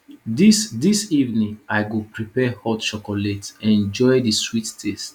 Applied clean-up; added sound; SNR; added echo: none; none; none; none.